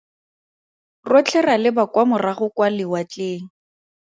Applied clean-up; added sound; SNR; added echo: none; none; none; none.